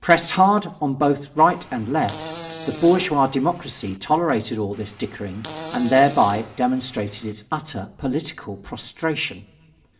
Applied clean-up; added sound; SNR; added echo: none; Fart; 13 dB; reverberation time 0.7 s.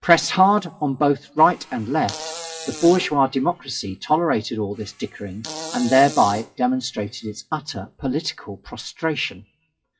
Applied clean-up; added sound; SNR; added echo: classical method WPE with log-MMSE.